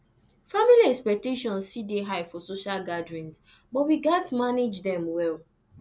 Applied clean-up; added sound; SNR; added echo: none; none; none; none.